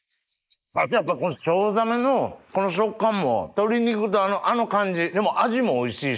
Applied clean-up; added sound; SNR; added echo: neural mask model Resemble Enhance denoiser.